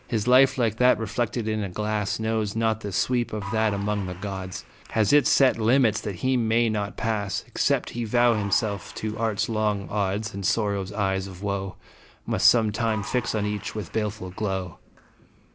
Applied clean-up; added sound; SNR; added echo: none; Applause / Crowd; 20 dB; none.